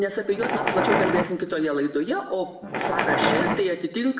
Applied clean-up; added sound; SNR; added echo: none; Wild animals; 0 dB; reverberation time 0.8 s.